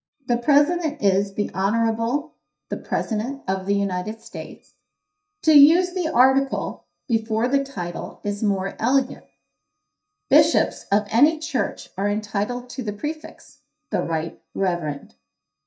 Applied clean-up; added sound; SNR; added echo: neural mask model DeepFilterNet 3.